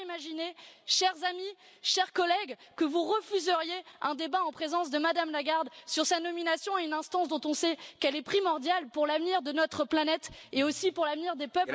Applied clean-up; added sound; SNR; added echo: none; none; none; none.